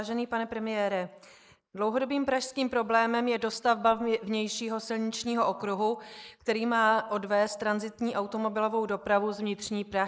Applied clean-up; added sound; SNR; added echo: neural mask model Resemble Enhance denoiser.